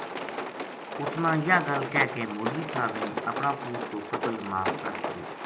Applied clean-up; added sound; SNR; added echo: none; Rain; 3 dB; none.